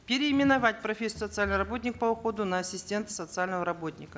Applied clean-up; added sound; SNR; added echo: none; none; none; none.